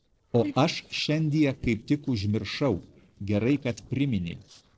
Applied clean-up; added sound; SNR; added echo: neural separator model SepFormer DNS4.